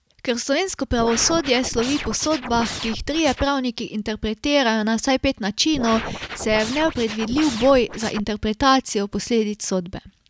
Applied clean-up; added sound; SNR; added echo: none; Scratching (performance technique); 9 dB; none.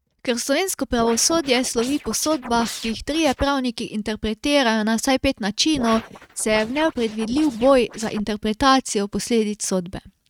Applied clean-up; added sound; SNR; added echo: neural mask model RNNoise.